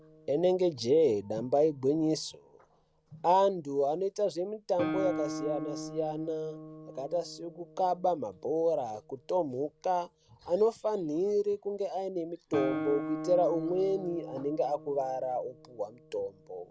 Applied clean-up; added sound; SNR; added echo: none; Guitar; 11 dB; none.